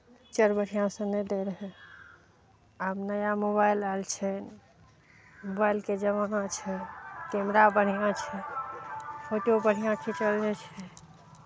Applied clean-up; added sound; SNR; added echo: none; none; none; none.